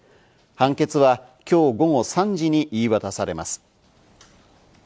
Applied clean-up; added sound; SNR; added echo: none; none; none; none.